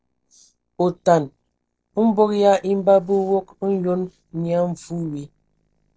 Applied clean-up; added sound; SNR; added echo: neural separator model SepFormer DNS4.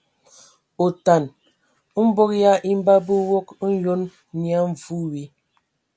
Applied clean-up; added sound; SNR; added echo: none; none; none; none.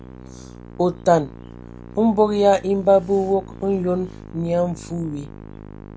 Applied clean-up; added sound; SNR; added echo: none; Musical instrument; 17 dB; none.